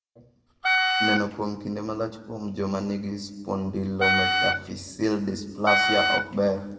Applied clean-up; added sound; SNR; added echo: none; Wind instrument, woodwind instrument; -3 dB; reverberation time 1.5 s.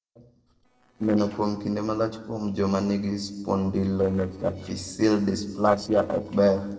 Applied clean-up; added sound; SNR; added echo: neural separator model SepFormer DNS4.